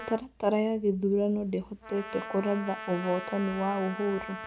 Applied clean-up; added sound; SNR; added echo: none; Trumpet; 12 dB; none.